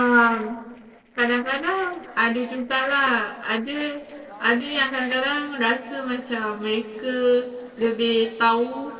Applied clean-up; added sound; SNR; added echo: neural separator model SepFormer DNS4.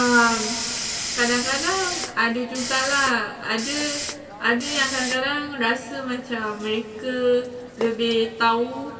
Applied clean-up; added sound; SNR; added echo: none; Hiss; 8 dB; reverberation time 1.8 s.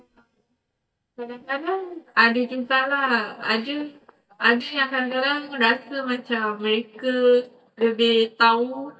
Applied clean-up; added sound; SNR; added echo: neural mask model DeepFilterNet 3.